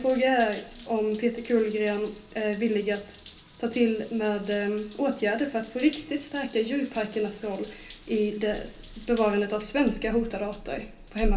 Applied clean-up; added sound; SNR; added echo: none; Drip / Trickle, dribble / Bathtub (filling or washing) / Water tap, faucet; 11 dB; reverberation time 0.3 s.